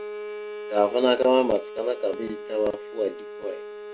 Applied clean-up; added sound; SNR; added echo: none; Bowed string instrument; 11 dB; none.